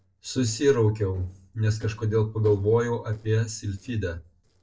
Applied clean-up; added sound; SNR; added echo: neural separator model SepFormer DNS4.